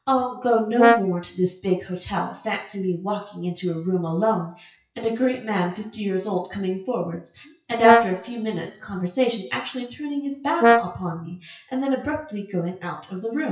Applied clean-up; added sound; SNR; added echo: classical method WPE with log-MMSE.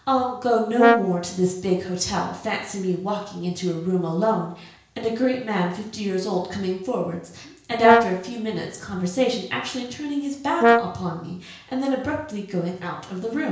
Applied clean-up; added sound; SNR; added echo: none; Brass instrument; -1 dB; reverberation time 0.5 s.